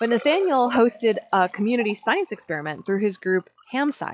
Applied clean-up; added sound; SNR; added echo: classical method log-MMSE.